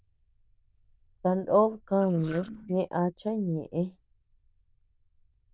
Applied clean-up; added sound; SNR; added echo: neural diffusion model UNIVERSE++.